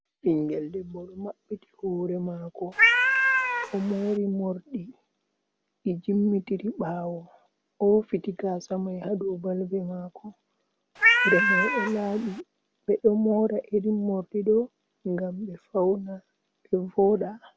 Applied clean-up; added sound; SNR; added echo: none; Cat; -5 dB; none.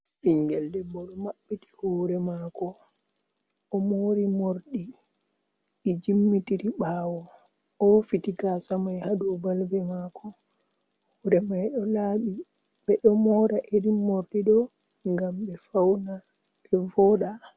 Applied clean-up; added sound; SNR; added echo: none; none; none; none.